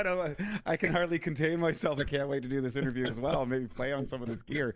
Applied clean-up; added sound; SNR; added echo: neural mask model Resemble Enhance denoiser.